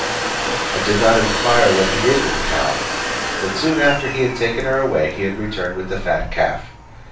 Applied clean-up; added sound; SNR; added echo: none; Domestic sounds, home sounds; 4 dB; reverberation time 0.3 s.